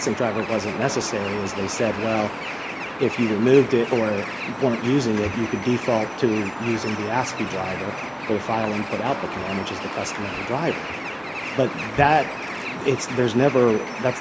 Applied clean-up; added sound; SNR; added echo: none; Bird; 7 dB; none.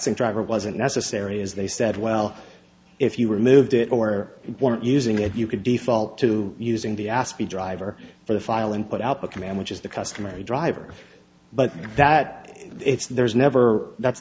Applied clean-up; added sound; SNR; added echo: none; none; none; none.